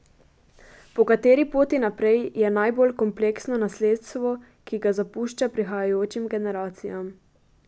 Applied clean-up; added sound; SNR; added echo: none; none; none; none.